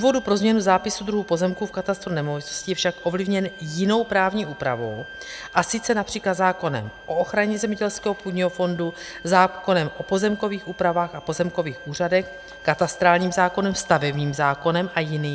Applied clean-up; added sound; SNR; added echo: none; Bowed string instrument; 19 dB; none.